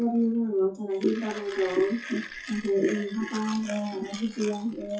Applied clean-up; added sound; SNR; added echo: classical method WPE with log-MMSE.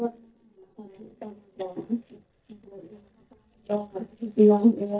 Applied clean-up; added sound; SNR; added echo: neural mask model DeepFilterNet 3.